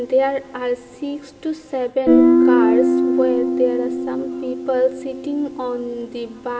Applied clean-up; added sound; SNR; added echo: none; Guitar; -3 dB; reverberation time 2.4 s.